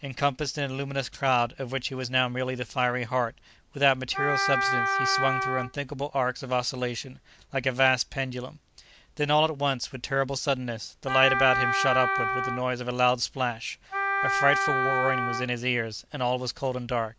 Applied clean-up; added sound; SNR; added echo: none; Wind instrument, woodwind instrument; -1 dB; none.